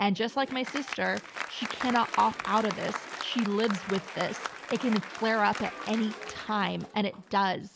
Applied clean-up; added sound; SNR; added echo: none; Applause; 9 dB; none.